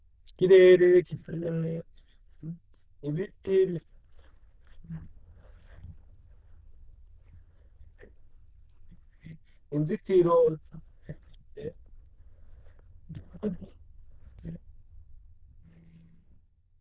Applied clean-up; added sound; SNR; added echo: neural diffusion model UNIVERSE++.